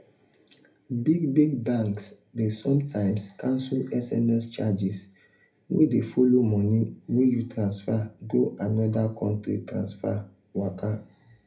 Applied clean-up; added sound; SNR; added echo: none; none; none; reverberation time 0.3 s.